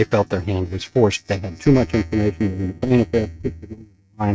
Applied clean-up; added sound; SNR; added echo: neural mask model RNNoise.